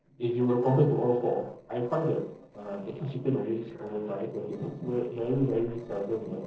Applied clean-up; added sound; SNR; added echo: neural separator model SepFormer DNS4.